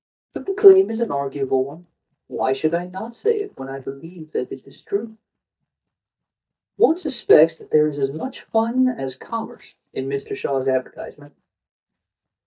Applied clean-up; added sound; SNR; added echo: neural mask model DeepFilterNet 3.